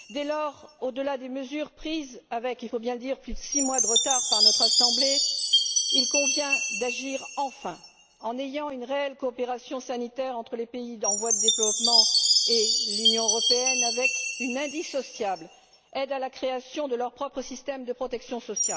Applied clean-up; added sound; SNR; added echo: none; Chime; -4 dB; none.